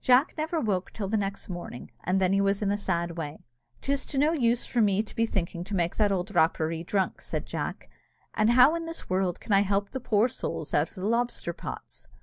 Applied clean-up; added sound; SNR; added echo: none; none; none; none.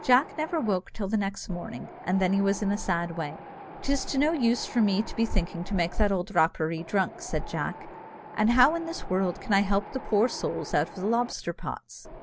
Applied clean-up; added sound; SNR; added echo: none; Wind; 16 dB; none.